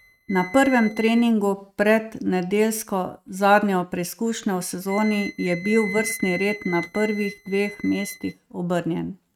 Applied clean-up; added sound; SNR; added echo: neural mask model RNNoise.